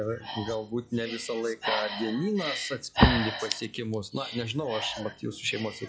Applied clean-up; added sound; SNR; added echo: classical method log-MMSE.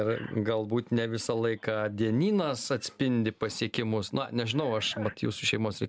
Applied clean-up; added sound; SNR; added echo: none; none; none; none.